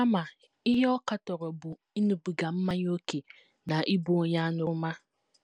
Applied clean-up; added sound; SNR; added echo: none; none; none; none.